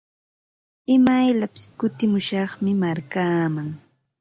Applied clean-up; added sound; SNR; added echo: none; none; none; none.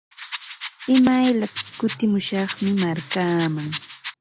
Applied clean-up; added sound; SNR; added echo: none; Rattle; 13 dB; none.